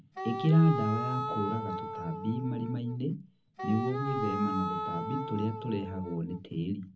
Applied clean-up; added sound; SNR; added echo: none; Wind instrument, woodwind instrument; 5 dB; reverberation time 0.4 s.